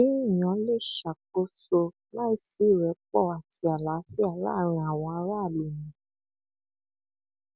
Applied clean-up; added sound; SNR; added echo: none; none; none; none.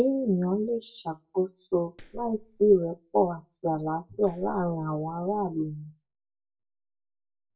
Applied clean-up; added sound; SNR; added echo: neural mask model DeepFilterNet 3.